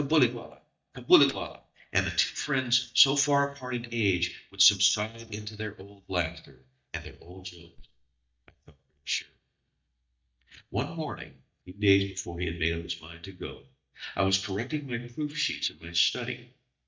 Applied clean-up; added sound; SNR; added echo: neural mask model DeepFilterNet 3.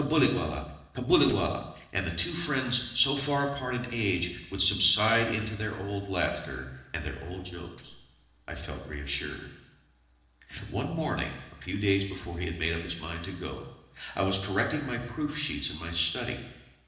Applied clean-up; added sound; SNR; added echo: neural separator model SepFormer DNS4.